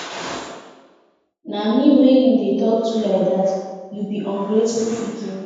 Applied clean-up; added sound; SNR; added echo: none; none; none; reverberation time 1.2 s.